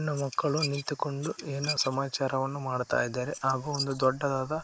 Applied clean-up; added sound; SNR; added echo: neural mask model Resemble Enhance denoiser.